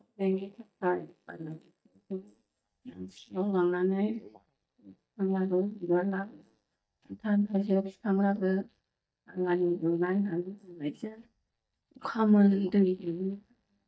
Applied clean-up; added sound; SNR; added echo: neural mask model DeepFilterNet 3.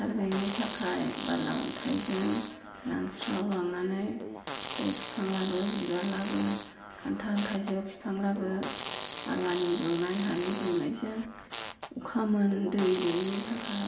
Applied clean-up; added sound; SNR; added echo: none; Fart; 5 dB; reverberation time 1.6 s.